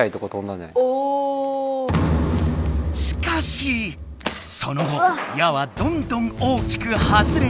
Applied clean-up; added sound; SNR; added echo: none; none; none; none.